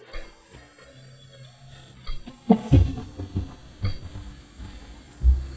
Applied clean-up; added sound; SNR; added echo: neural mask model DeepFilterNet 3.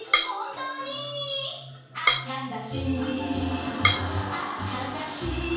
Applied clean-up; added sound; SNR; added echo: none; Drum kit; -2 dB; reverberation time 0.6 s.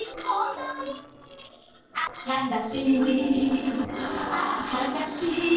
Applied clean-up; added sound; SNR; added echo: neural separator model SepFormer DNS4.